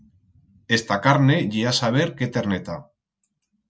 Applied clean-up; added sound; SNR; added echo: none; none; none; none.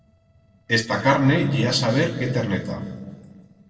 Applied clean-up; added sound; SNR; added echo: neural separator model SepFormer DNS4.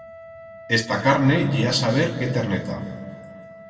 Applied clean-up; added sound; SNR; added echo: none; Wind instrument, woodwind instrument; 19 dB; reverberation time 2.0 s.